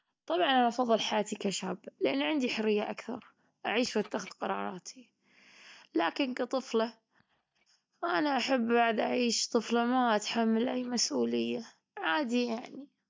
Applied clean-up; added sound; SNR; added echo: neural mask model DeepFilterNet 3.